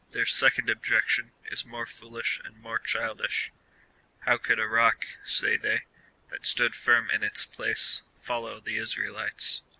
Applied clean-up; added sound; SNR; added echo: none; none; none; none.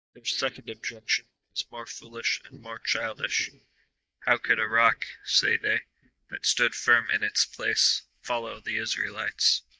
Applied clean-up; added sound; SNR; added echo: neural mask model DeepFilterNet 3.